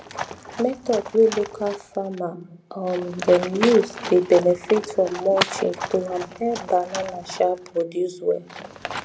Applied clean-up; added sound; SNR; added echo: none; Livestock, farm animals, working animals; 11 dB; none.